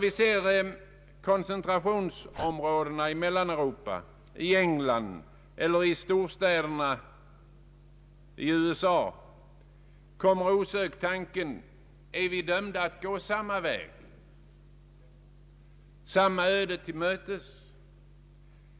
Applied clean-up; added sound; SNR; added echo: none; Dog; 17 dB; none.